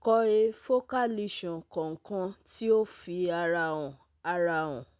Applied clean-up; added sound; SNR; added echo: none; none; none; none.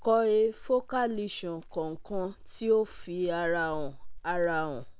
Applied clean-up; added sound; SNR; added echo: none; Chirp, tweet; 11 dB; none.